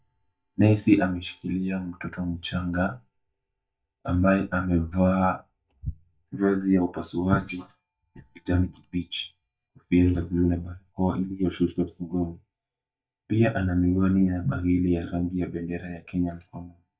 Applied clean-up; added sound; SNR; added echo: neural mask model DeepFilterNet 3.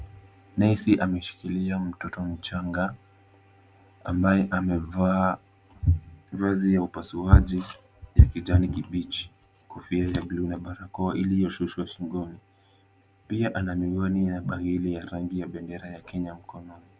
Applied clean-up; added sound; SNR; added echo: none; none; none; none.